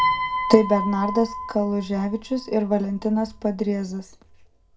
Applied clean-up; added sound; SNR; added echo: none; Piano; 7 dB; reverberation time 0.2 s.